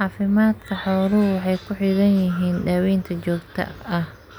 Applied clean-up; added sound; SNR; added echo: none; none; none; none.